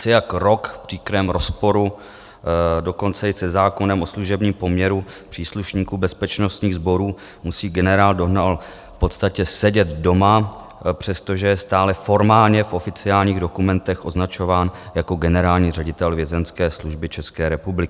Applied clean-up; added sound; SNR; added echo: none; none; none; none.